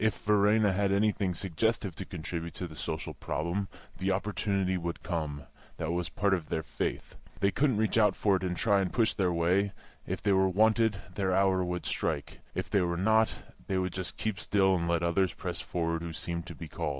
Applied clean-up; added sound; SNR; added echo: none; none; none; none.